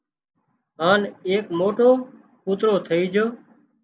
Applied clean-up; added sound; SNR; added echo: none; none; none; none.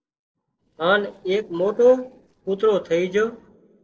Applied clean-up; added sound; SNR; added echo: neural separator model SepFormer DNS4.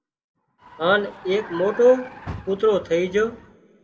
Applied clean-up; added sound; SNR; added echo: none; Vehicle; 17 dB; reverberation time 1.3 s.